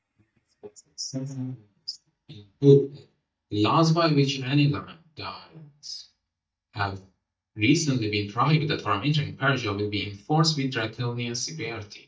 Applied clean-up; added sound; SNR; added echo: neural mask model DeepFilterNet 3.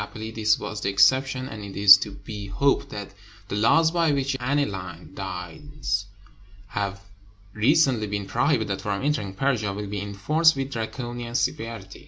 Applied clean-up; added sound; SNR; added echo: none; none; none; none.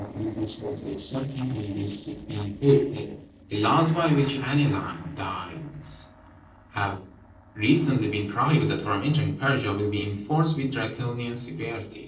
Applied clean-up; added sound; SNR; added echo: neural separator model SepFormer DNS4.